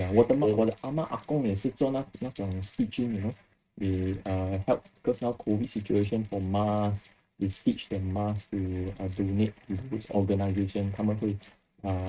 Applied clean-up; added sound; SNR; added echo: neural mask model RNNoise.